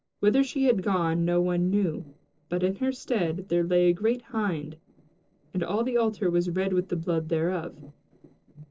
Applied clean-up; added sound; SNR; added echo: neural separator model SepFormer DNS4.